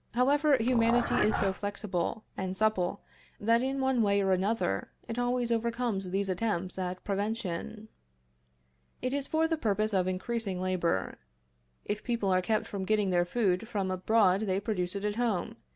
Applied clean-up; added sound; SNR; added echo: none; Dog; 4 dB; none.